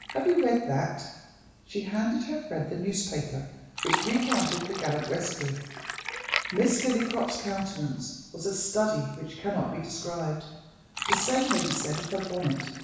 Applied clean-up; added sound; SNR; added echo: none; Fill (with liquid); 7 dB; reverberation time 1.1 s.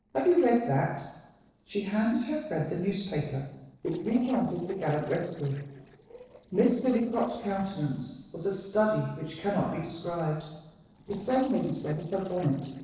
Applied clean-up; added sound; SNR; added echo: neural separator model SepFormer DNS4.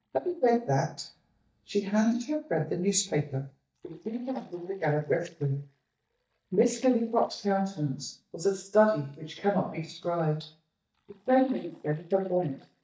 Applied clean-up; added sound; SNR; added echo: neural mask model DeepFilterNet 3.